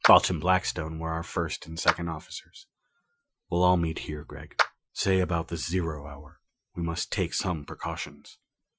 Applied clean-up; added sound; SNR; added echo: classical method Wiener filter.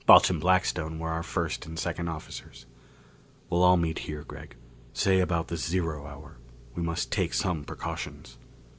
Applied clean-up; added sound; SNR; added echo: none; none; none; none.